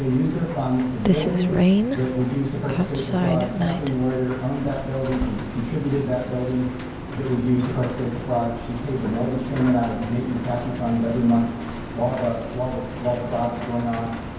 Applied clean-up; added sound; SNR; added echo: none; Rain; 4 dB; reverberation time 0.9 s.